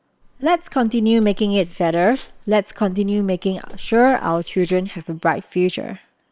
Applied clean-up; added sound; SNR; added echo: neural separator model SepFormer WHAM!.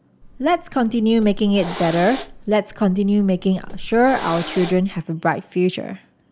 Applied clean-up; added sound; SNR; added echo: none; Hiss; 13 dB; none.